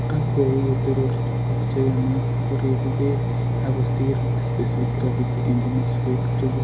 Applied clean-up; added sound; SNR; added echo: none; Engine; -4 dB; reverberation time 0.7 s.